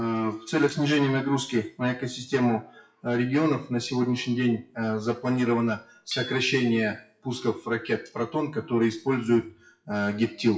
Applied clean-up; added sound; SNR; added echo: classical method WPE with log-MMSE.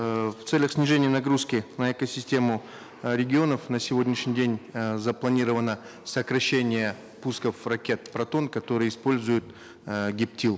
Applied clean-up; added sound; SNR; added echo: none; none; none; none.